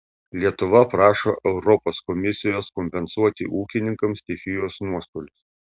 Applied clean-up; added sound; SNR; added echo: none; none; none; none.